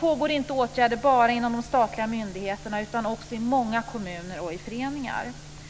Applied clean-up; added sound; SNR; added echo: none; none; none; none.